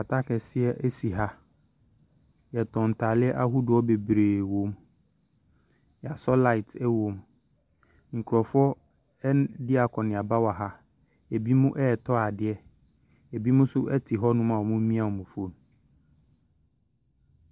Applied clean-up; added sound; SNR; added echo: none; none; none; none.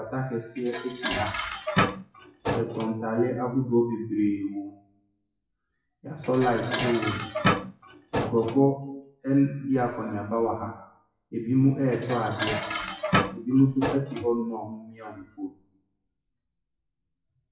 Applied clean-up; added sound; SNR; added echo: classical method WPE with log-MMSE.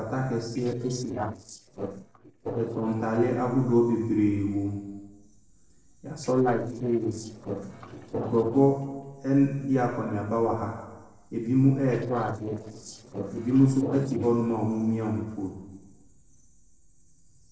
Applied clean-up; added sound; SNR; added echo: neural separator model SepFormer DNS4.